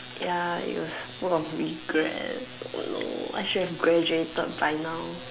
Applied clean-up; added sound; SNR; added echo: none; none; none; none.